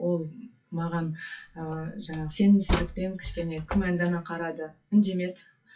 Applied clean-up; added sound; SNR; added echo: classical method WPE with log-MMSE.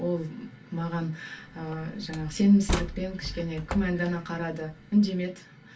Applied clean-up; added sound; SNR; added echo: none; Slam; 8 dB; reverberation time 0.2 s.